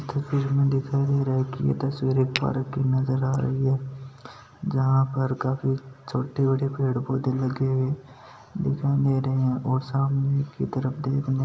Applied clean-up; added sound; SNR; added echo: neural mask model Resemble Enhance denoiser.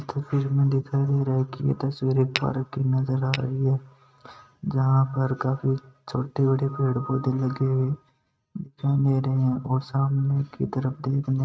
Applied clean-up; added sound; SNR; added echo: neural mask model RNNoise.